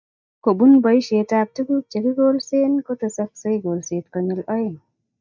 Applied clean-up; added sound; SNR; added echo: neural mask model DeepFilterNet 3.